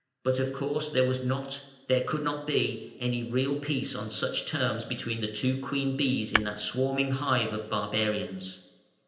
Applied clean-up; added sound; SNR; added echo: none; Tap / Hammer; 4 dB; reverberation time 0.8 s.